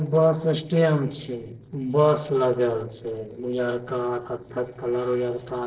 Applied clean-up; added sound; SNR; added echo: neural separator model SepFormer DNS4.